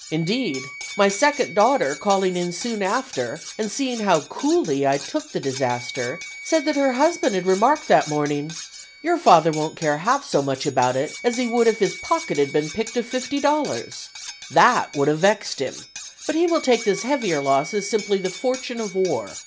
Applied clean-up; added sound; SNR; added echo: none; Cutlery, silverware + Wind instrument, woodwind instrument; 15 dB; none.